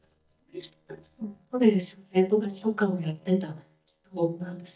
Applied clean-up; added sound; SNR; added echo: neural mask model DeepFilterNet 3.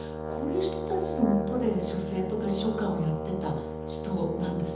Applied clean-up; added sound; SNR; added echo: none; Brass instrument; 3 dB; reverberation time 1.3 s.